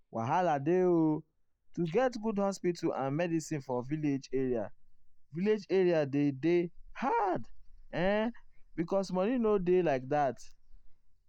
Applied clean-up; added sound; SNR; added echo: neural mask model DeepFilterNet 3.